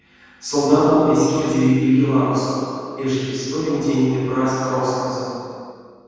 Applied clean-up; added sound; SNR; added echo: none; none; none; reverberation time 2.1 s.